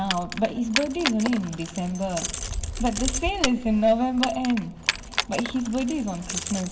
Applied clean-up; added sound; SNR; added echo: none; Keys jangling; 6 dB; reverberation time 1.7 s.